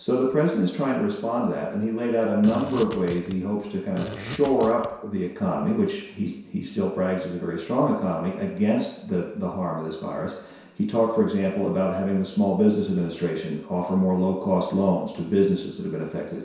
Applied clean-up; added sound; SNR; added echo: none; Fart; 12 dB; reverberation time 0.7 s.